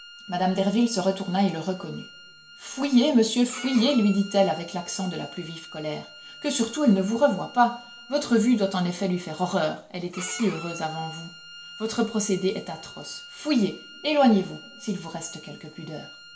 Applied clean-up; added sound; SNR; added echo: none; Bowed string instrument; 18 dB; reverberation time 0.5 s.